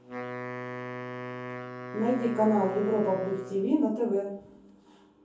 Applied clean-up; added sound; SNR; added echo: none; Wind instrument, woodwind instrument; 10 dB; reverberation time 0.6 s.